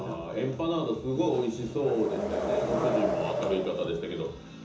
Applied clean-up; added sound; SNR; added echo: none; Wind; 4 dB; reverberation time 0.6 s.